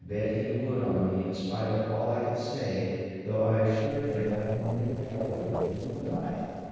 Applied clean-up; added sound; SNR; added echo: neural separator model SepFormer DNS4.